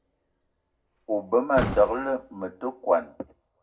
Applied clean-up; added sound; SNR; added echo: none; Slam / Car; 11 dB; reverberation time 0.3 s.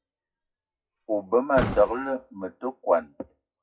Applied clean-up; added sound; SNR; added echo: classical method WPE with log-MMSE.